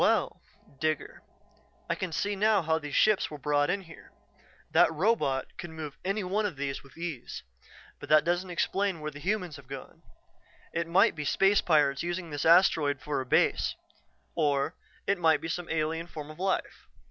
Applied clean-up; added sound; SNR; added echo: none; none; none; none.